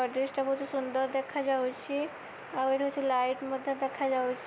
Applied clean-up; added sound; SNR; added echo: none; none; none; none.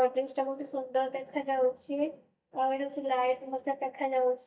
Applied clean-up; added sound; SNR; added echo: neural mask model DeepFilterNet 3.